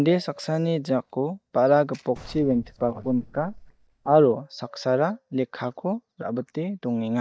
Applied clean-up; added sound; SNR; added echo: neural mask model DeepFilterNet 3.